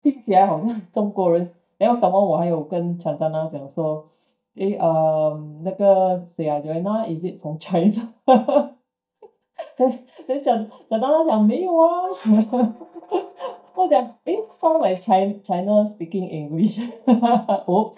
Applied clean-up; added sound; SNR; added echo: neural mask model DeepFilterNet 3.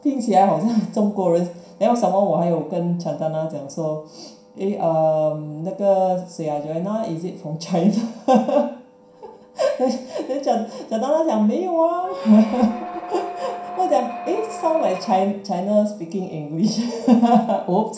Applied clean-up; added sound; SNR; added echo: none; Squeak; 11 dB; reverberation time 0.5 s.